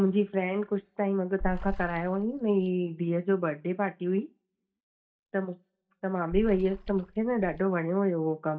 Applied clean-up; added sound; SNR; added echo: neural mask model DeepFilterNet 3.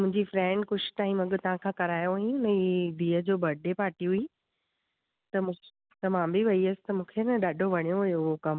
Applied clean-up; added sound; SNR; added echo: none; none; none; none.